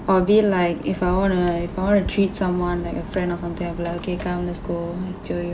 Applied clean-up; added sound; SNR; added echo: none; none; none; none.